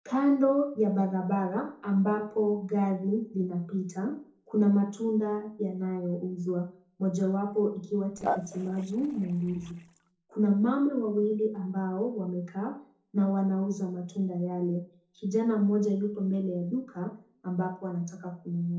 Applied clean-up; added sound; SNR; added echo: neural separator model SepFormer DNS4.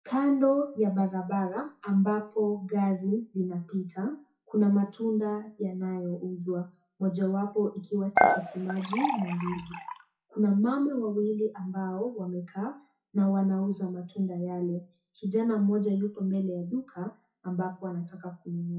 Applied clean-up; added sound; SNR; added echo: classical method WPE with log-MMSE.